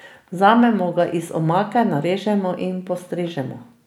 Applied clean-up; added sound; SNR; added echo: none; none; none; none.